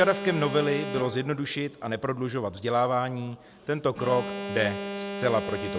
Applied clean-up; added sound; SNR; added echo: none; Alarm; 9 dB; none.